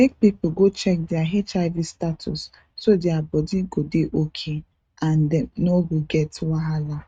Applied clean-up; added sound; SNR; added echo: neural mask model RNNoise.